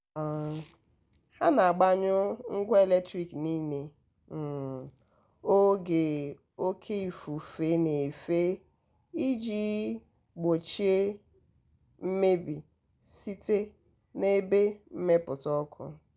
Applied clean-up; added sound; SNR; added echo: none; none; none; none.